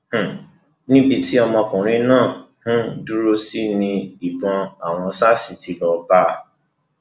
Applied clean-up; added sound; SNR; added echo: none; none; none; none.